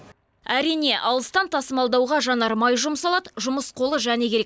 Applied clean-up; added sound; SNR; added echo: none; none; none; none.